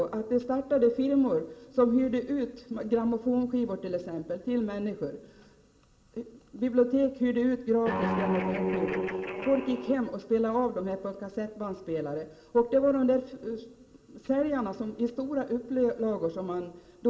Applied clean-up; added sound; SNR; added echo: none; Guitar; 2 dB; reverberation time 1.6 s.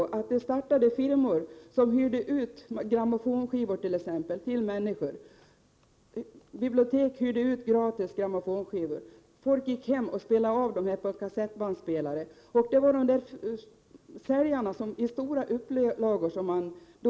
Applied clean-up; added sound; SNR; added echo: none; none; none; none.